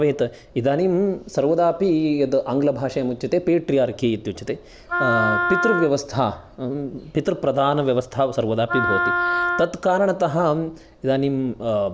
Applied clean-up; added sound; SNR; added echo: none; Wind instrument, woodwind instrument; 3 dB; none.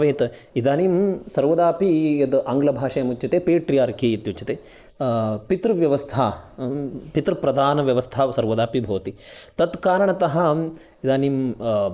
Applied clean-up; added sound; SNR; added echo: neural mask model Resemble Enhance denoiser.